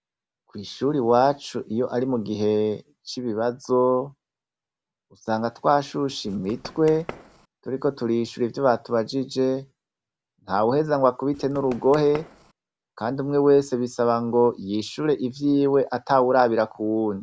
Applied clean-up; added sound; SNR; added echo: none; Run; 18 dB; none.